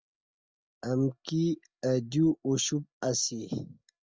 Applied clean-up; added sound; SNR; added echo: neural mask model DeepFilterNet 3.